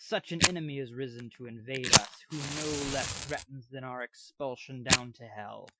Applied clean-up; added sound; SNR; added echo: classical method Wiener filter.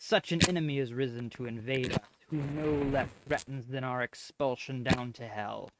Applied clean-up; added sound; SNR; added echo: neural mask model RNNoise.